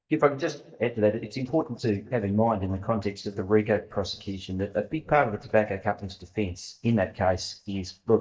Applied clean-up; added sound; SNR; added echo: neural mask model DeepFilterNet 3.